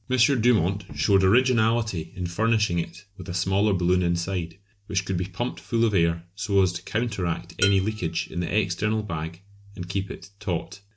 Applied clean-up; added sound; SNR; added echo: none; Dishes, pots, and pans; 9 dB; none.